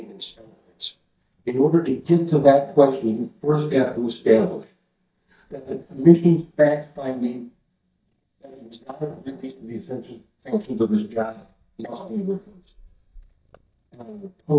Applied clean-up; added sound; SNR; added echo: neural mask model DeepFilterNet 3.